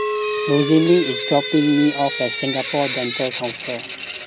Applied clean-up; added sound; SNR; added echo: none; Drip / Sink (filling or washing) + Glass; 5 dB; none.